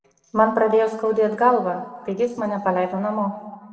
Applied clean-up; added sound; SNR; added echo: neural separator model SepFormer DNS4.